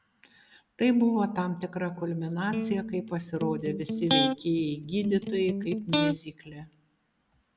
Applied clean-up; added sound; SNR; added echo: none; Electric guitar; 1 dB; none.